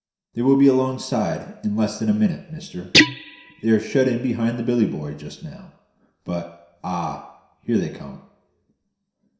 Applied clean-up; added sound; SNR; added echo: none; Guitar; -2 dB; reverberation time 0.7 s.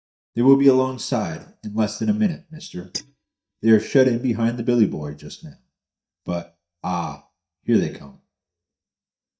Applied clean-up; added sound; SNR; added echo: neural mask model DeepFilterNet 3.